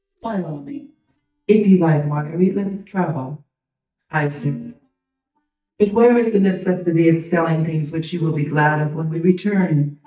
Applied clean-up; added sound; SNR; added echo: neural mask model DeepFilterNet 3.